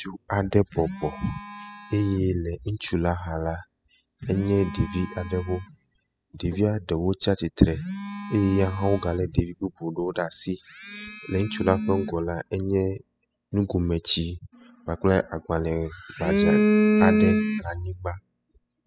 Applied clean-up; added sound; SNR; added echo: classical method spectral subtraction.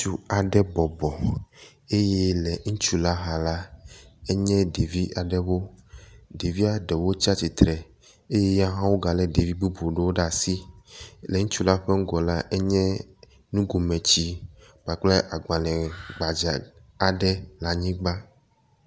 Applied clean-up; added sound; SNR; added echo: none; none; none; none.